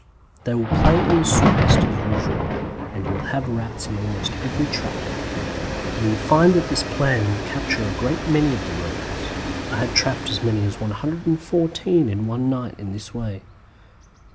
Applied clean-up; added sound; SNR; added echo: none; Thunder + Train; 2 dB; none.